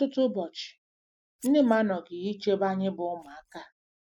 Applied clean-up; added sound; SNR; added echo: neural mask model RNNoise.